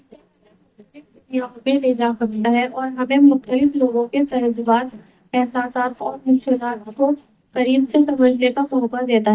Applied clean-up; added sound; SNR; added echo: neural mask model DeepFilterNet 3.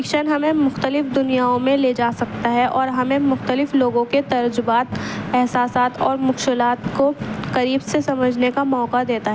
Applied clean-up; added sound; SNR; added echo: none; none; none; none.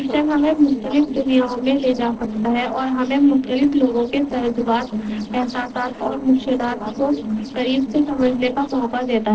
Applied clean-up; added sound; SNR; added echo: neural separator model SepFormer DNS4.